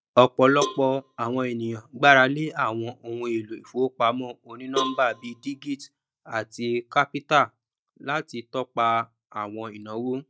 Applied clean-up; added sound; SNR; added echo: neural mask model DeepFilterNet 3.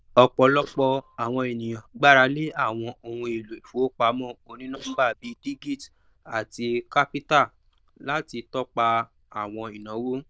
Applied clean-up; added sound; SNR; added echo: neural diffusion model UNIVERSE++.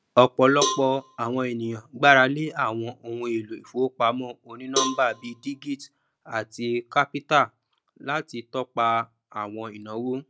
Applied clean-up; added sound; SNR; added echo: none; Cowbell; 8 dB; none.